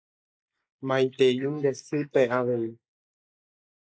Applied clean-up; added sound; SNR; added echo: neural mask model Resemble Enhance denoiser.